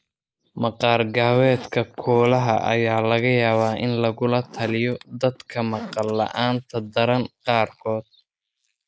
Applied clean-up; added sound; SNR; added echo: neural mask model Resemble Enhance denoiser.